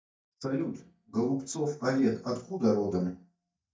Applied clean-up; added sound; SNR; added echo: neural mask model DeepFilterNet 3.